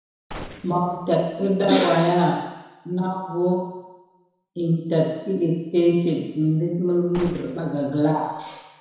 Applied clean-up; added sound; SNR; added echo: none; Gunshot, gunfire; 17 dB; reverberation time 1.0 s.